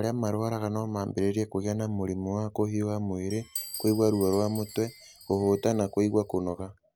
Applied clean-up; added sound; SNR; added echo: none; Glass; 16 dB; none.